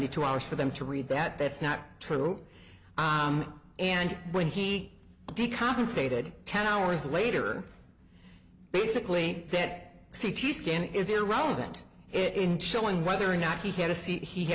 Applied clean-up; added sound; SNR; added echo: none; none; none; none.